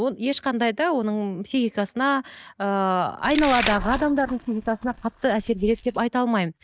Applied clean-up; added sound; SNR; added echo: neural mask model DeepFilterNet 3.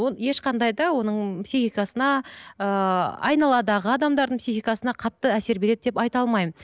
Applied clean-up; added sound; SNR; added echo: none; none; none; none.